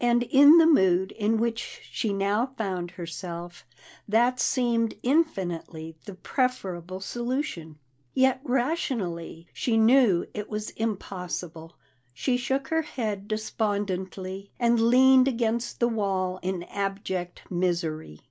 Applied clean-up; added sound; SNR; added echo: none; none; none; none.